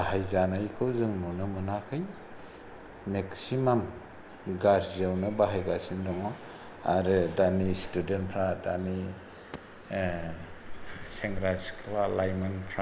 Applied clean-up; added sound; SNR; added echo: none; Ocean; 14 dB; none.